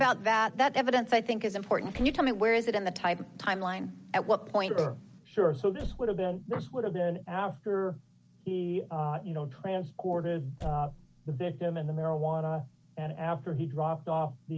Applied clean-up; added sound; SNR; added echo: none; Slam / Car; 13 dB; none.